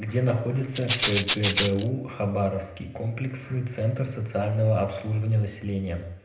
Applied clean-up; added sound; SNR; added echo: none; Rattle (instrument); 2 dB; reverberation time 0.8 s.